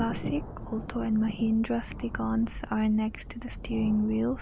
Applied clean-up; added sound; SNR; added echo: none; Thunder; 9 dB; none.